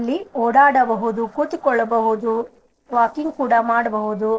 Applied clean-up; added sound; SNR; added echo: neural separator model SepFormer DNS4.